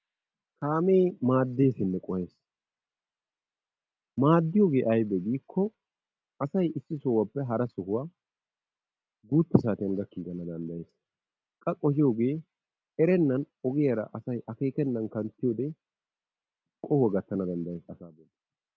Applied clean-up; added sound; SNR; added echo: none; none; none; none.